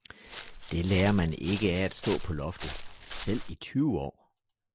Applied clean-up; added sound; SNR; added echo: none; Walk, footsteps; 7 dB; none.